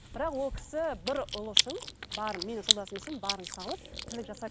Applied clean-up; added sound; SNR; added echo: none; Chewing, mastication; -2 dB; none.